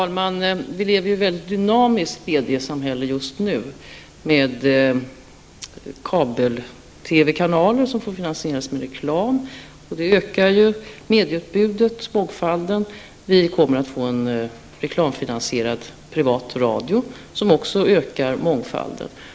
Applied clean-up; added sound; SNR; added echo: none; none; none; none.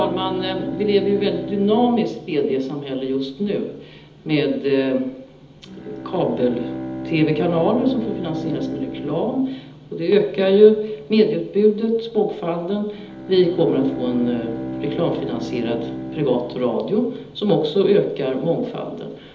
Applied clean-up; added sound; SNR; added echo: none; Bowed string instrument; 11 dB; reverberation time 1.2 s.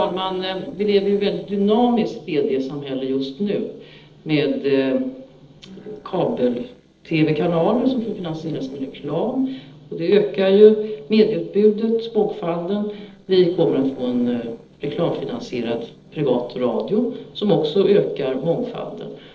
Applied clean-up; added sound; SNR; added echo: neural separator model SepFormer DNS4.